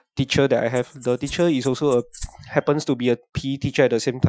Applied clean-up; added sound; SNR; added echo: classical method Wiener filter.